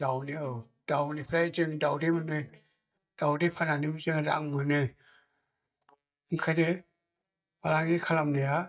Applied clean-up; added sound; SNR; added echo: neural mask model DeepFilterNet 3.